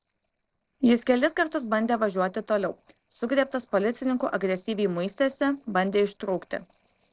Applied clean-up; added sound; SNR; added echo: neural separator model SepFormer DNS4.